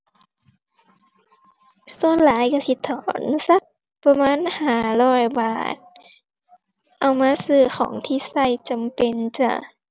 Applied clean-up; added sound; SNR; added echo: none; none; none; none.